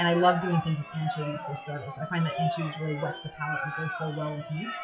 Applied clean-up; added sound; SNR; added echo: classical method WPE with log-MMSE.